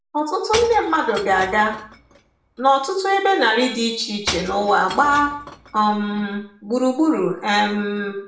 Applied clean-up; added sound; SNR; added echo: none; Shatter / Crushing; 16 dB; reverberation time 0.5 s.